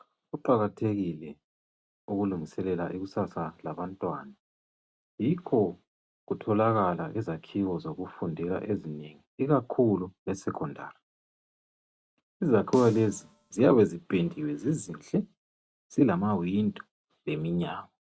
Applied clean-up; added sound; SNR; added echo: none; Snare drum; 15 dB; none.